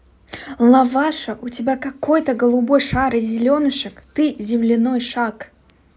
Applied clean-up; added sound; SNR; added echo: none; none; none; none.